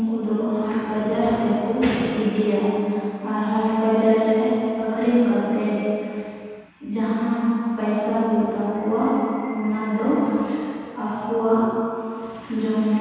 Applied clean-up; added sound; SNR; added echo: none; none; none; reverberation time 2.1 s.